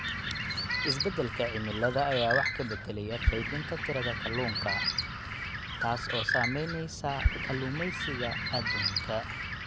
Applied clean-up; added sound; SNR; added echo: none; Bird; -1 dB; none.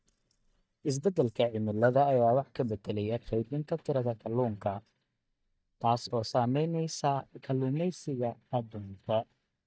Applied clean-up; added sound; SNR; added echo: neural mask model DeepFilterNet 3.